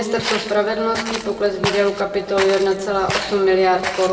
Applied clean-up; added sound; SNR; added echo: none; Walk, footsteps; 10 dB; reverberation time 1.8 s.